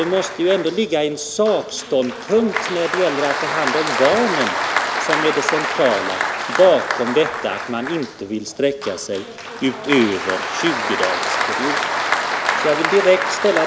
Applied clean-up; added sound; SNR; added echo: none; Applause; 3 dB; none.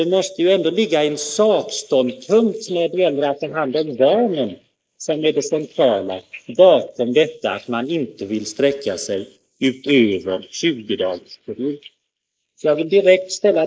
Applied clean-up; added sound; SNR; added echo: neural mask model Resemble Enhance denoiser.